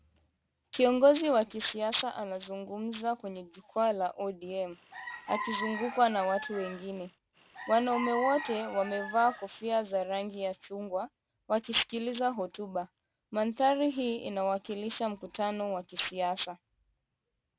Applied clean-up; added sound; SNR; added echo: none; Chicken, rooster; 9 dB; none.